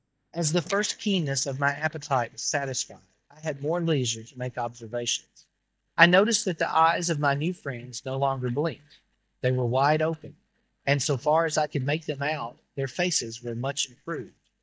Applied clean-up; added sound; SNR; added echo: neural mask model DeepFilterNet 3.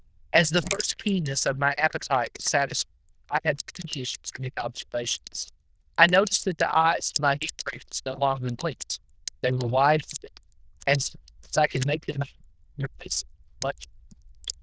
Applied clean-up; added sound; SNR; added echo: neural diffusion model UNIVERSE++.